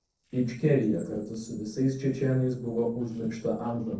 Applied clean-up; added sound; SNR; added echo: neural separator model SepFormer DNS4.